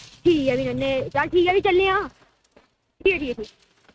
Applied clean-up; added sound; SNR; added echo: neural mask model RNNoise.